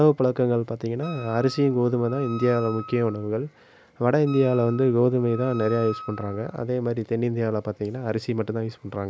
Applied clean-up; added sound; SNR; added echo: none; Wind instrument, woodwind instrument; 17 dB; none.